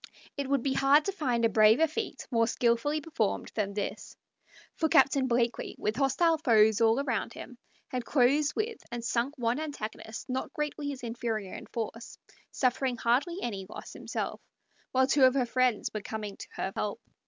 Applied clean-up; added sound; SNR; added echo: none; none; none; none.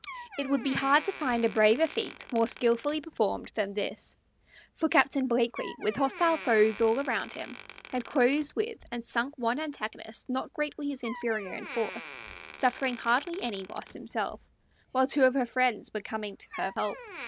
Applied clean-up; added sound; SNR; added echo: none; Door; 17 dB; none.